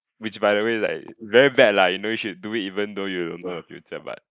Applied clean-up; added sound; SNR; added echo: neural mask model Resemble Enhance denoiser.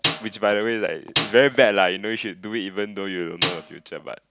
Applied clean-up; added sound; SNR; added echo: none; Snare drum; 3 dB; none.